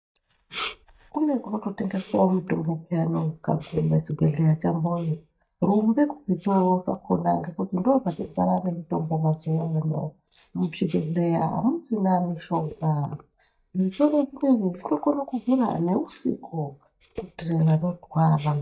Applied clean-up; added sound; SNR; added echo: neural mask model DeepFilterNet 3.